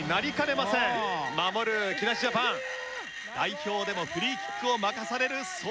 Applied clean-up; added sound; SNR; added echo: none; Screech; 11 dB; none.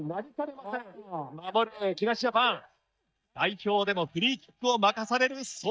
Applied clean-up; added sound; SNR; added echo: neural mask model DeepFilterNet 3.